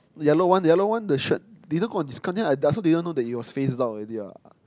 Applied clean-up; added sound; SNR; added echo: none; none; none; none.